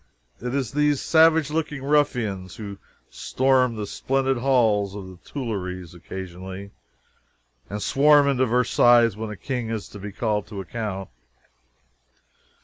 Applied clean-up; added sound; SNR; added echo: none; none; none; none.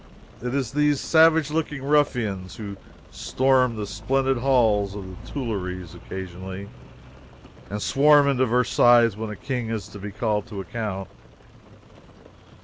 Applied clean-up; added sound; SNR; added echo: none; Rain; 17 dB; none.